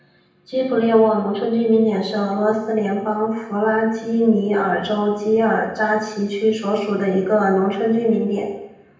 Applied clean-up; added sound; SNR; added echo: none; none; none; reverberation time 0.9 s.